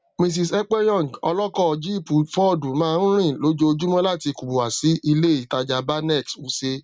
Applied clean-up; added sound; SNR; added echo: none; none; none; none.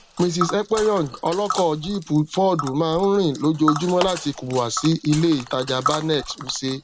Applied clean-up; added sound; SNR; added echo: none; Tick + Clapping; 10 dB; none.